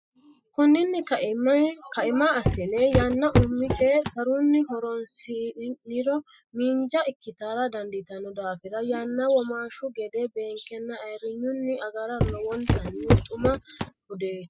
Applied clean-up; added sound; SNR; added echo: classical method spectral subtraction.